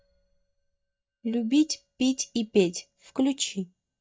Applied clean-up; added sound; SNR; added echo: neural mask model DeepFilterNet 3.